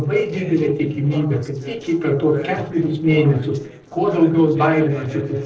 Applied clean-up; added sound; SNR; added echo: neural separator model SepFormer DNS4.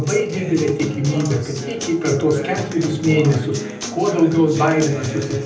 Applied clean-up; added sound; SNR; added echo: none; Acoustic guitar; 10 dB; reverberation time 0.6 s.